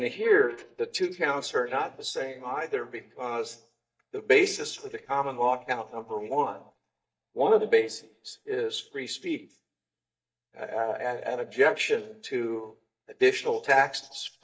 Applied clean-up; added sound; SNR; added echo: neural mask model DeepFilterNet 3.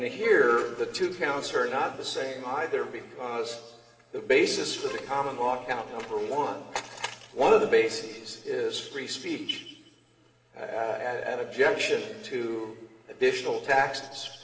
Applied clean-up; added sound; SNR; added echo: none; Keyboard (musical); 20 dB; reverberation time 1.9 s.